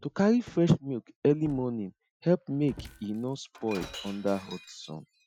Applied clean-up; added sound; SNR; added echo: classical method Wiener filter.